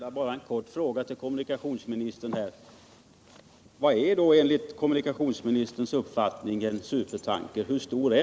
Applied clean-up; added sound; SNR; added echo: none; none; none; none.